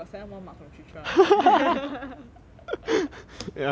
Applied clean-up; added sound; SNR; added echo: none; none; none; none.